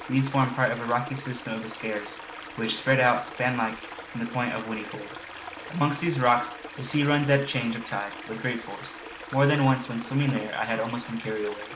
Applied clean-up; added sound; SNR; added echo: none; Stream; 13 dB; none.